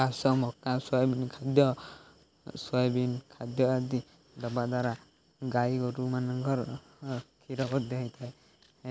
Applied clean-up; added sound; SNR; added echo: none; none; none; none.